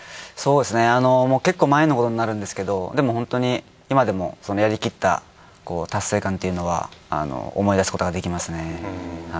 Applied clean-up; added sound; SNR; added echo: none; none; none; none.